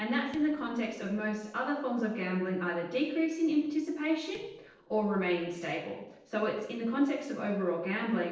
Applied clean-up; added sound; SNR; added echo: neural separator model SepFormer DNS4.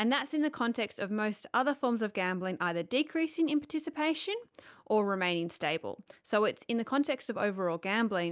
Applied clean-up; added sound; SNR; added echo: none; none; none; none.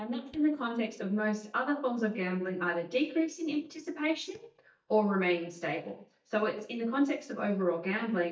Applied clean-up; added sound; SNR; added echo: neural mask model DeepFilterNet 3.